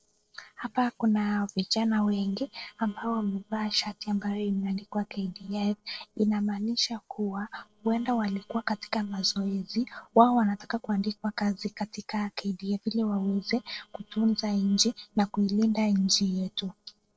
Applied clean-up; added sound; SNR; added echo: neural separator model SepFormer DNS4.